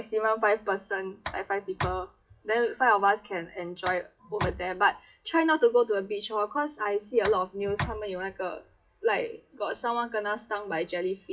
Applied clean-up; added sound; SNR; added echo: classical method WPE with log-MMSE.